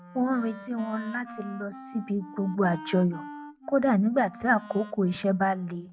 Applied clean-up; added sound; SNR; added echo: none; Wind instrument, woodwind instrument; 16 dB; none.